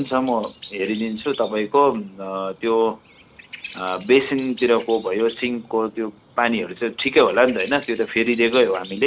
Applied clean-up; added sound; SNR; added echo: none; Bird vocalization, bird call, bird song; 14 dB; none.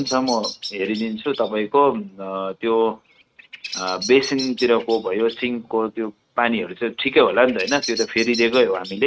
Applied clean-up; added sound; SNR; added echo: neural mask model RNNoise.